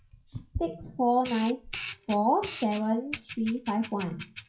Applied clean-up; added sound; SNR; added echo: classical method WPE with log-MMSE.